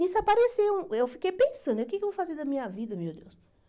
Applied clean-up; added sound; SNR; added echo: none; none; none; none.